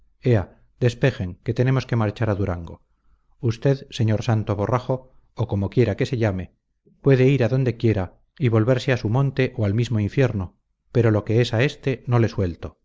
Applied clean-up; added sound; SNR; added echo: neural mask model Resemble Enhance denoiser.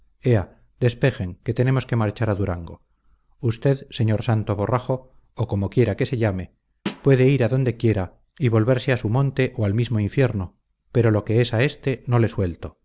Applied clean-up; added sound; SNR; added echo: none; Snare drum; 11 dB; none.